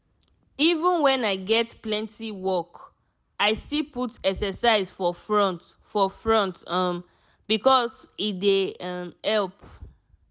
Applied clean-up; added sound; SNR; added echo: none; none; none; none.